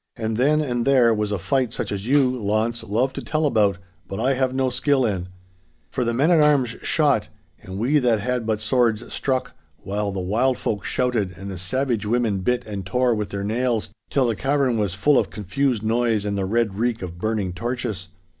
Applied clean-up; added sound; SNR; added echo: none; Tambourine; 11 dB; none.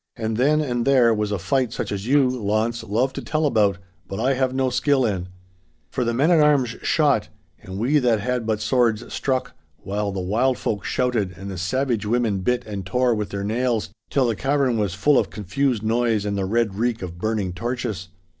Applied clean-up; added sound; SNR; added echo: neural separator model SepFormer DNS4.